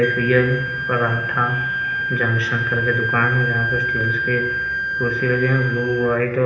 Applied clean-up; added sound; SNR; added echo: none; Wind instrument, woodwind instrument; 2 dB; reverberation time 0.8 s.